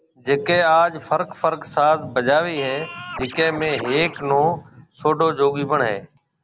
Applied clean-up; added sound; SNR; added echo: none; Scratching (performance technique); 13 dB; none.